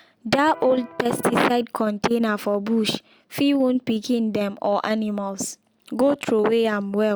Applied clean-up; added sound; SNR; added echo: none; Electric guitar; 20 dB; none.